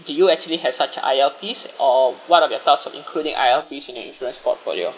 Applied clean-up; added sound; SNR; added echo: neural mask model Resemble Enhance denoiser.